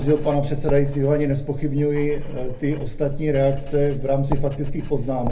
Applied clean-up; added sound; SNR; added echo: none; Writing; 4 dB; reverberation time 0.3 s.